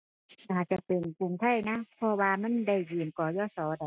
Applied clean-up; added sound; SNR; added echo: none; none; none; none.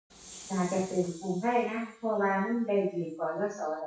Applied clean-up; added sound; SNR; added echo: classical method WPE with log-MMSE.